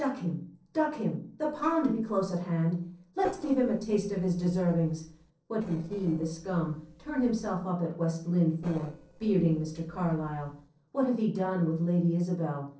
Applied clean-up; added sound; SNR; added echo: neural separator model SepFormer DNS4.